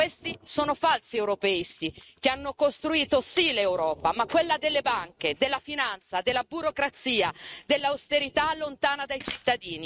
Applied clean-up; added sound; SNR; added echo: neural mask model RNNoise.